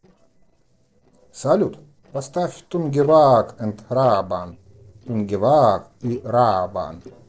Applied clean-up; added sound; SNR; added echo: neural separator model SepFormer DNS4.